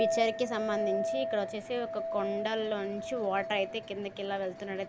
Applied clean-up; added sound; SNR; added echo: none; Chink, clink; 3 dB; none.